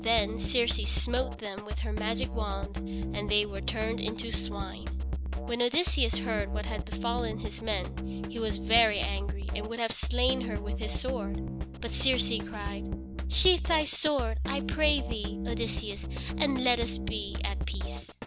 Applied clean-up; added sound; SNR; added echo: none; Drum kit; 1 dB; none.